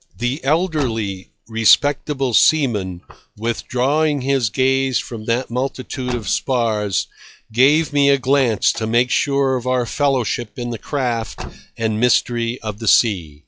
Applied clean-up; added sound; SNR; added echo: classical method log-MMSE.